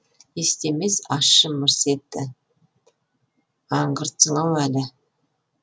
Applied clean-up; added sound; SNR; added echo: none; none; none; none.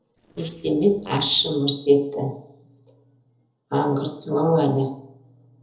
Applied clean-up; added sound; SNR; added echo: neural separator model SepFormer DNS4.